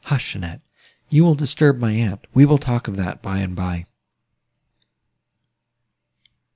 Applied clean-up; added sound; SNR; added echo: none; none; none; none.